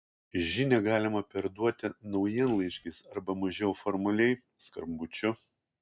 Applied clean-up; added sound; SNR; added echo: neural mask model DeepFilterNet 3.